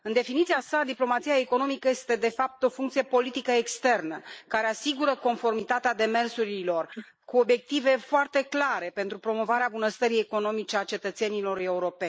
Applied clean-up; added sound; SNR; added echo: neural mask model Resemble Enhance denoiser.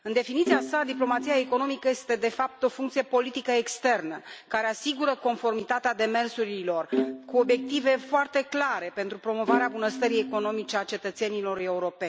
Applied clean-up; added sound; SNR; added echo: none; Bowed string instrument; 7 dB; none.